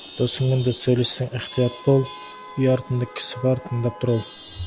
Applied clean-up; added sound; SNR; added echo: none; Chatter / Traffic noise, roadway noise / Vehicle horn, car horn, honking / Engine; 17 dB; none.